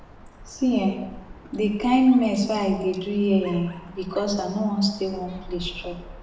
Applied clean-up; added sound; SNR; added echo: none; Dog; 18 dB; reverberation time 0.8 s.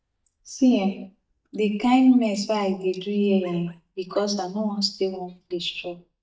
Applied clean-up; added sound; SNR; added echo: neural mask model DeepFilterNet 3.